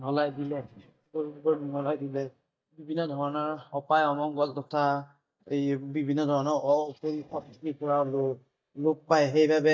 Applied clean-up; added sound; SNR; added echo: neural mask model DeepFilterNet 3.